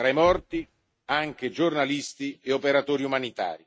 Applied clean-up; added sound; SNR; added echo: neural mask model RNNoise.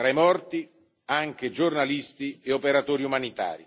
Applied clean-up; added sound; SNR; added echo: none; none; none; none.